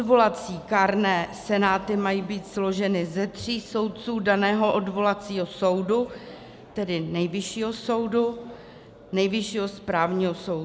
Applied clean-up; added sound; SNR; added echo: none; none; none; none.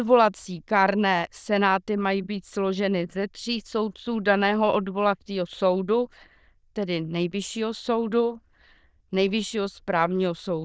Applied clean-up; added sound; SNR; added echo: neural diffusion model UNIVERSE++.